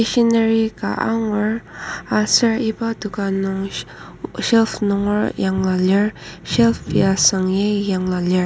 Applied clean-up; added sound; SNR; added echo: none; none; none; none.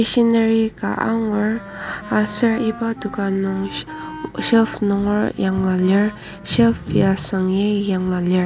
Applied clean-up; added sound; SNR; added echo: none; Wind instrument, woodwind instrument; 19 dB; none.